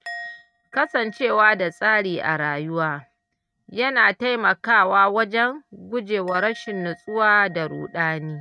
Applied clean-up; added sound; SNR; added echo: neural mask model RNNoise.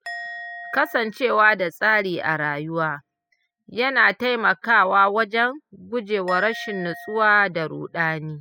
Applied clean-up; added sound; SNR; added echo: classical method spectral subtraction.